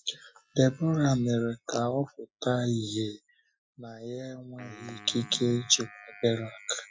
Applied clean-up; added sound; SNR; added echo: classical method Wiener filter.